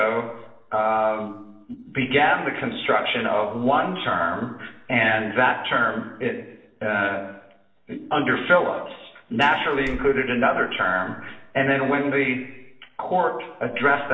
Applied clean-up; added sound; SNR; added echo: neural separator model SepFormer DNS4.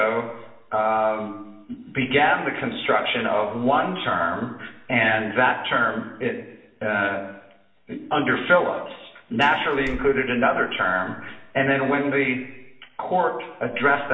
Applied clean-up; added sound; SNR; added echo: none; Slam; 15 dB; reverberation time 0.9 s.